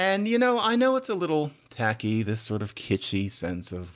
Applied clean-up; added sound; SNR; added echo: none; none; none; none.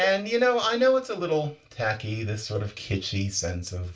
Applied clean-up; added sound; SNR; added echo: none; Cowbell; 17 dB; reverberation time 0.2 s.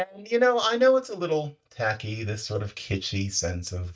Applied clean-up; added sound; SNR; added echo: neural mask model DeepFilterNet 3.